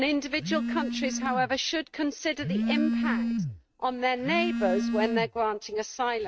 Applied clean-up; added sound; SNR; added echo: neural mask model RNNoise.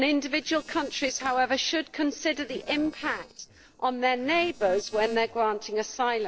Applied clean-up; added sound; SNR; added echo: neural separator model SepFormer DNS4.